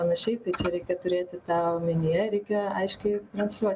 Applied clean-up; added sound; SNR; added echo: none; none; none; none.